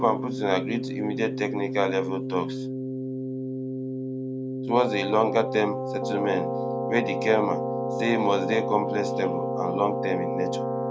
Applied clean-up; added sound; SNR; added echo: none; Keyboard (musical); 2 dB; none.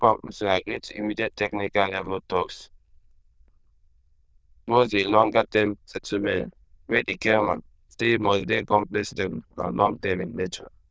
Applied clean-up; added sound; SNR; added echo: neural diffusion model UNIVERSE++.